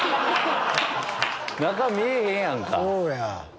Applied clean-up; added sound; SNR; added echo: none; none; none; none.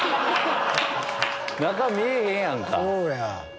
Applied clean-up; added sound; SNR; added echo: none; Wind instrument, woodwind instrument; 13 dB; none.